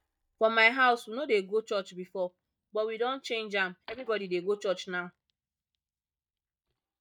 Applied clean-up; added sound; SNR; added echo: neural mask model DeepFilterNet 3.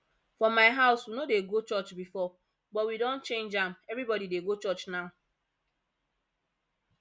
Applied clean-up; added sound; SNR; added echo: none; none; none; none.